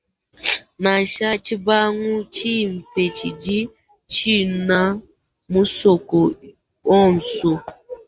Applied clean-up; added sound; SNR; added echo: none; none; none; none.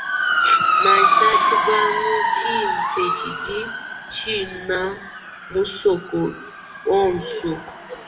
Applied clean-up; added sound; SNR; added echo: none; Motor vehicle (road) / Siren; -3 dB; reverberation time 0.6 s.